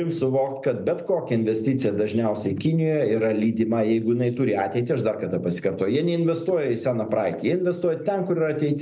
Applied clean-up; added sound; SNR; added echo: none; none; none; none.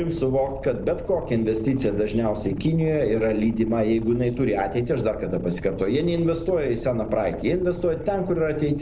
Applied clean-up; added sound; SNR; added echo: none; Boat, Water vehicle; 14 dB; none.